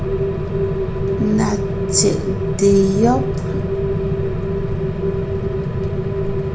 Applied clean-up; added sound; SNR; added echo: none; Rain; -2 dB; reverberation time 0.4 s.